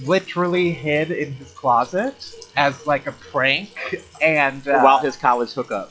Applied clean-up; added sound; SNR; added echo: classical method log-MMSE.